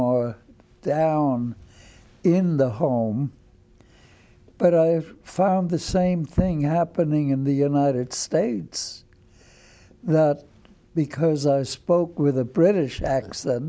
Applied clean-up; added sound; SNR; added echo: none; none; none; none.